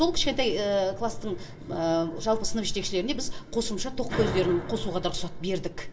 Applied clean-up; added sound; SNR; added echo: none; none; none; reverberation time 0.2 s.